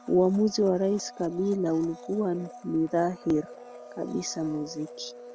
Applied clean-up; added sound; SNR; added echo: none; Domestic sounds, home sounds; 18 dB; none.